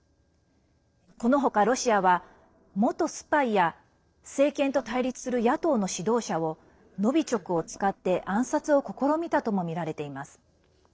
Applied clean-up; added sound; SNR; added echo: neural separator model SepFormer DNS4.